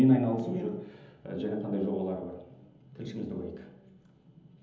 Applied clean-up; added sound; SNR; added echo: none; none; none; reverberation time 0.9 s.